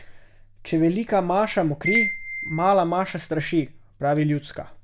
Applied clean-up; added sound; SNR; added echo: none; Piano; 5 dB; none.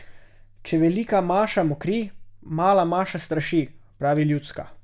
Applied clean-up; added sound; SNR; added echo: none; none; none; none.